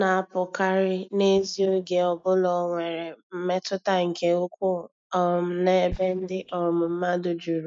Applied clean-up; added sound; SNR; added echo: neural mask model DeepFilterNet 3.